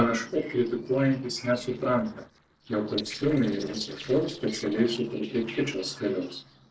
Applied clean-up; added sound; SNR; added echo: neural separator model SepFormer DNS4.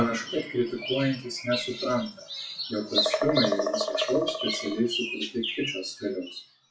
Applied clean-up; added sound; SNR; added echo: classical method WPE with log-MMSE.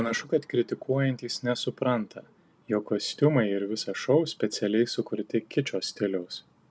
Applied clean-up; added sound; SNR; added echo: none; none; none; none.